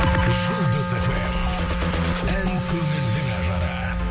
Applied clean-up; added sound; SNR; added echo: none; Wind instrument, woodwind instrument; 4 dB; none.